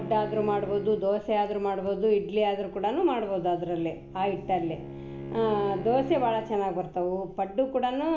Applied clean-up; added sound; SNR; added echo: none; Bowed string instrument; 14 dB; reverberation time 0.6 s.